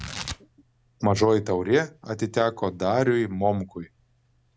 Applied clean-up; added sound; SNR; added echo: none; Tearing; 19 dB; none.